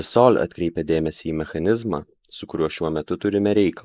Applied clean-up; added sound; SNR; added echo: neural mask model Resemble Enhance denoiser.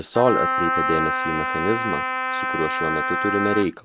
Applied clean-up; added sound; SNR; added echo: none; Wind instrument, woodwind instrument; -1 dB; none.